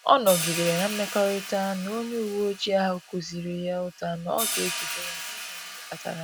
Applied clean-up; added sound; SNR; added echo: none; Hi-hat; 7 dB; none.